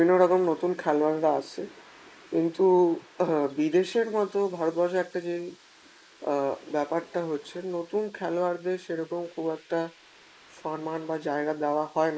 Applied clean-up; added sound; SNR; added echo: neural mask model Resemble Enhance denoiser.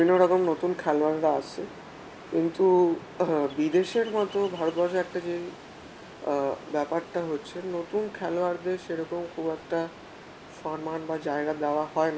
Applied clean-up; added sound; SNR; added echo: none; Ocean; 17 dB; none.